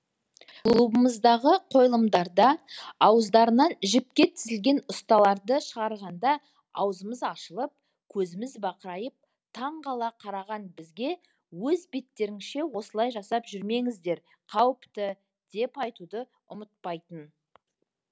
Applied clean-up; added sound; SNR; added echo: none; none; none; none.